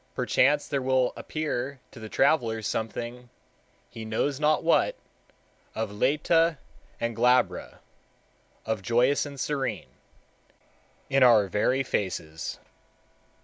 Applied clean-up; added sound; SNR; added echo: none; none; none; none.